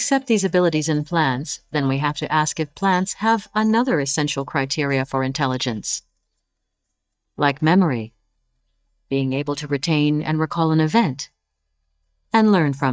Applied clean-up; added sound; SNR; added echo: neural mask model DeepFilterNet 3.